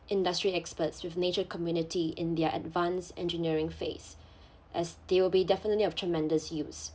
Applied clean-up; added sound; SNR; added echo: none; none; none; none.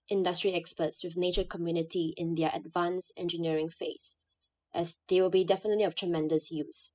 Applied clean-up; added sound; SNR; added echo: classical method spectral subtraction.